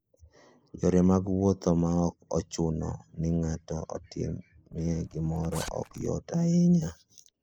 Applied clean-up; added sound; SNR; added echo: neural mask model Resemble Enhance denoiser.